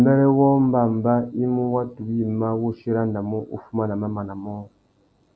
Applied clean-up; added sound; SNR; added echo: none; none; none; none.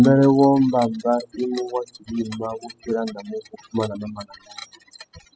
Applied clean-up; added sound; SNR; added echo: classical method spectral subtraction.